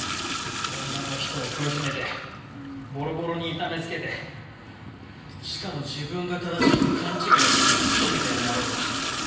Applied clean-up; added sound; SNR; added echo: none; Toilet flush / Gurgling; -4 dB; reverberation time 0.9 s.